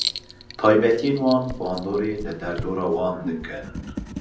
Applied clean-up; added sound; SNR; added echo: none; Writing; 10 dB; reverberation time 0.6 s.